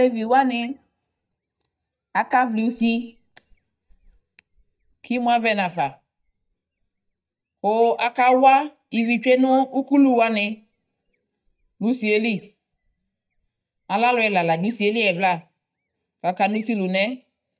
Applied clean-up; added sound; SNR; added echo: neural mask model DeepFilterNet 3.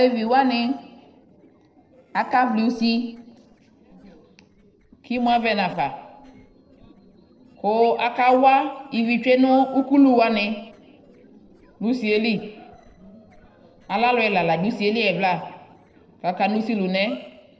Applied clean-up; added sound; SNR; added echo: neural separator model SepFormer DNS4.